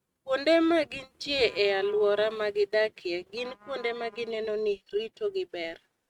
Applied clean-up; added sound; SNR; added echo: neural mask model RNNoise.